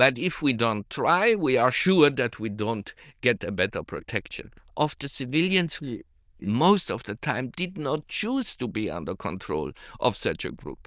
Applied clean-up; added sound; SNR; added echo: neural diffusion model UNIVERSE++.